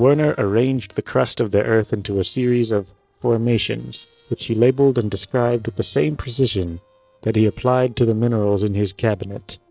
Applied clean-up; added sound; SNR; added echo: neural separator model SepFormer DNS4.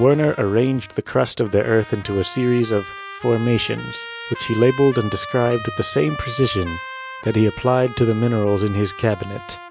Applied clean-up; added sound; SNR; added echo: none; Trumpet; 14 dB; none.